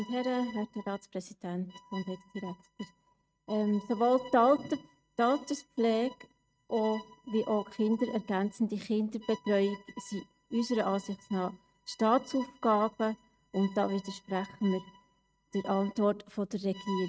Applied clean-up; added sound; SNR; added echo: neural mask model RNNoise.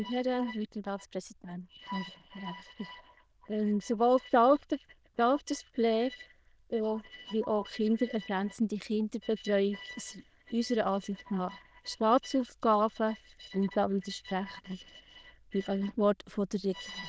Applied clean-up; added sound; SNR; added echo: neural diffusion model UNIVERSE++.